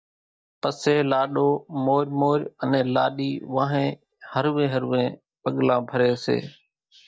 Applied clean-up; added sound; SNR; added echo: neural mask model DeepFilterNet 3.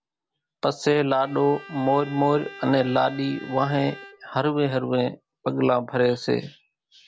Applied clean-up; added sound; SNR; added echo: none; Bowed string instrument; 18 dB; none.